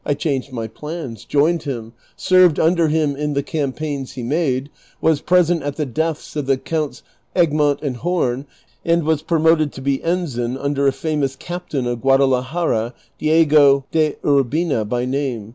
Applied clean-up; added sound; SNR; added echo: none; none; none; none.